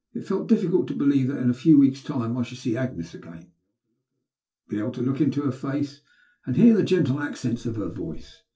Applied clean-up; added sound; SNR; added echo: neural separator model SepFormer DNS4.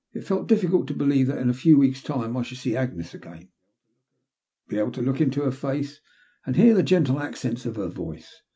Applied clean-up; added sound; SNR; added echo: none; none; none; none.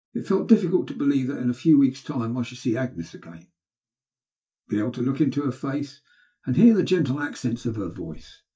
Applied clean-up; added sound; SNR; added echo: neural mask model DeepFilterNet 3.